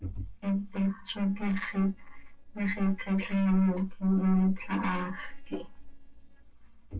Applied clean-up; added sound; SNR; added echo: neural separator model SepFormer DNS4.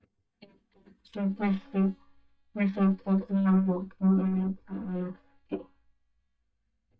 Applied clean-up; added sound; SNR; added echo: neural mask model DeepFilterNet 3.